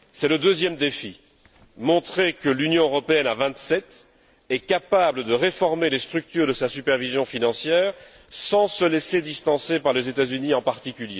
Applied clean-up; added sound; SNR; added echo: none; none; none; none.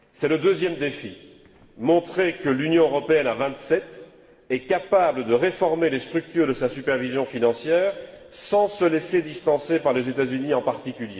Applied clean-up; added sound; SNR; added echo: none; none; none; reverberation time 1.8 s.